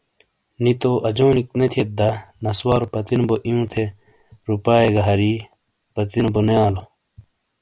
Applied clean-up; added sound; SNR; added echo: none; none; none; none.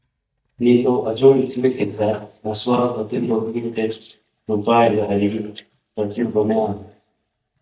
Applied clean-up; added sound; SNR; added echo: neural mask model DeepFilterNet 3.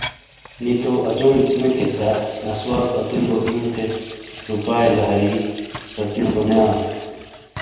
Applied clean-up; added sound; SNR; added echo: none; Sink (filling or washing) / Water tap, faucet; 17 dB; reverberation time 1.1 s.